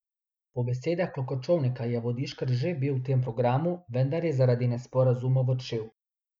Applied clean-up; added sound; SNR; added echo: none; none; none; none.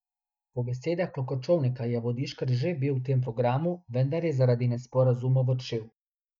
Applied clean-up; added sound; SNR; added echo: neural mask model DeepFilterNet 3.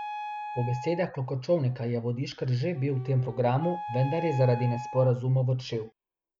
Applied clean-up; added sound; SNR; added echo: none; Wind instrument, woodwind instrument; 12 dB; none.